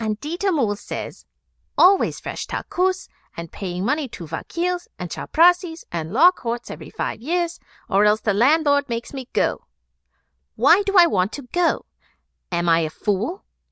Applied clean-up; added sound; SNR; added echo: none; none; none; none.